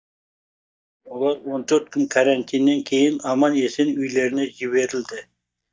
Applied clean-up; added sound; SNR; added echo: neural mask model DeepFilterNet 3.